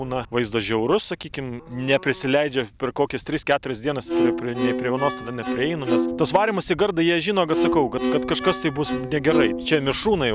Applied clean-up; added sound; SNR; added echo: none; Bowed string instrument; 2 dB; none.